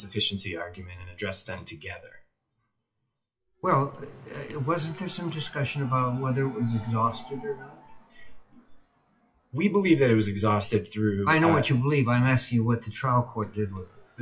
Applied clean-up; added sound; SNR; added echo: classical method WPE with log-MMSE.